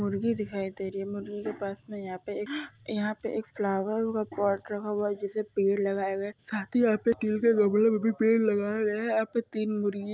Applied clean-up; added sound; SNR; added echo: none; none; none; none.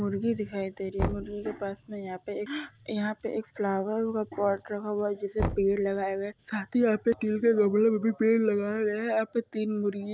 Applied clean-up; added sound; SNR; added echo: none; Knock; 12 dB; none.